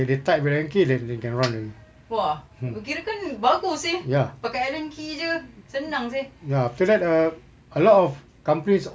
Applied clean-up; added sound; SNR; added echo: none; none; none; none.